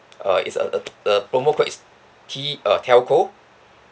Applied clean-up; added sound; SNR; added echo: none; none; none; none.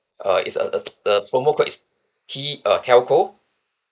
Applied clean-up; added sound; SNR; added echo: neural mask model Resemble Enhance denoiser.